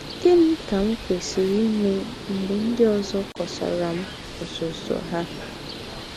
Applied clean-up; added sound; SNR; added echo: none; Bird; 11 dB; none.